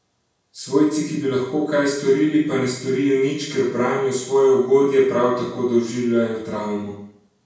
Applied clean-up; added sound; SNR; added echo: none; none; none; reverberation time 0.7 s.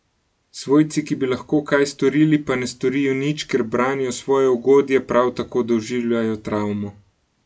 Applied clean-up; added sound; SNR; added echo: none; none; none; none.